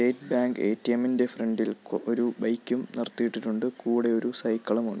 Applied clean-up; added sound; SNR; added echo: none; none; none; none.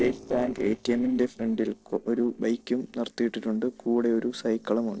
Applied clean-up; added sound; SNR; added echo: neural separator model SepFormer DNS4.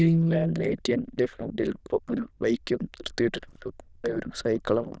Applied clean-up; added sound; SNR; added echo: neural diffusion model UNIVERSE++.